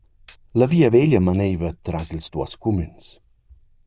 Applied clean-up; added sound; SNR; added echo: neural diffusion model UNIVERSE++.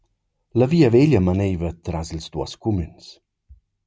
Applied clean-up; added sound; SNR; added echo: none; none; none; none.